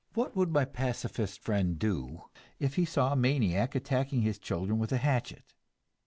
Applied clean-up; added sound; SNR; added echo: none; none; none; none.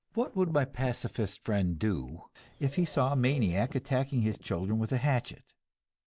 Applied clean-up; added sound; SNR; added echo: neural mask model DeepFilterNet 3.